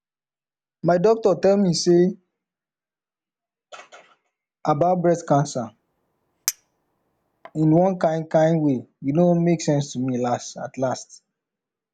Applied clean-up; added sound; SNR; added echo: none; Chink, clink; 16 dB; none.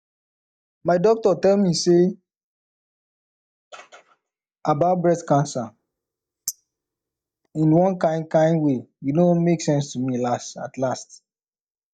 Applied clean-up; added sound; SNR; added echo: neural mask model DeepFilterNet 3.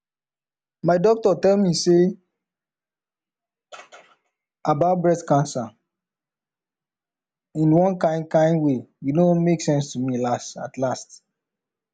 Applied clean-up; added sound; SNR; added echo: none; none; none; none.